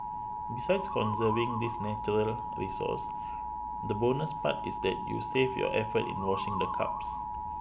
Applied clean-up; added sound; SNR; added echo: none; Alarm + Musical instrument; 3 dB; none.